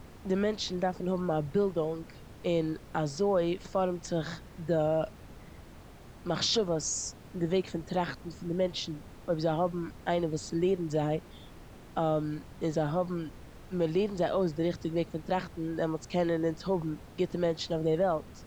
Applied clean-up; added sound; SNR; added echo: none; Water; 17 dB; none.